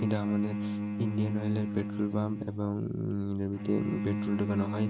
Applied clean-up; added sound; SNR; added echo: none; Bowed string instrument; 2 dB; none.